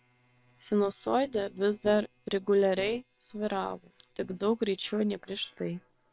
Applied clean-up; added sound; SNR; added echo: neural separator model SepFormer WHAM!.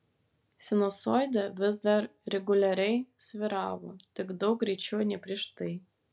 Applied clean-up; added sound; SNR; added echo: none; none; none; none.